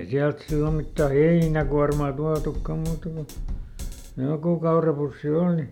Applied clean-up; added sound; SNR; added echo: none; Drum kit; 8 dB; none.